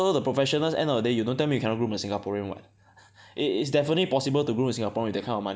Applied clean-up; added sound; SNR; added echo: none; none; none; none.